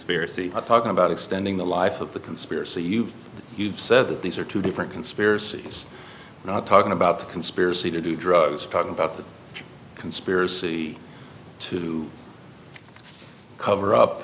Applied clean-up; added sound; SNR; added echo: none; none; none; none.